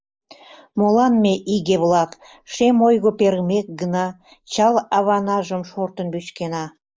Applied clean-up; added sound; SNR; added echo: neural mask model Resemble Enhance denoiser.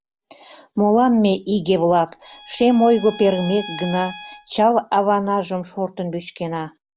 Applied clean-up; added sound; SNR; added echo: none; Bowed string instrument; 15 dB; none.